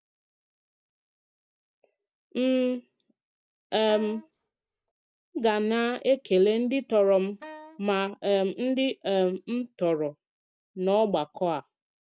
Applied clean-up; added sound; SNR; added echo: none; Wind instrument, woodwind instrument; 19 dB; none.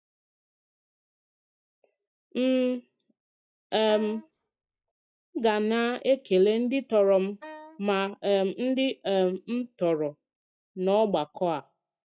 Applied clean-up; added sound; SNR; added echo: classical method log-MMSE.